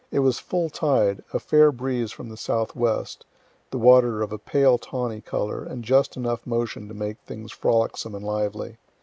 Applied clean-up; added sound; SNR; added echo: none; none; none; none.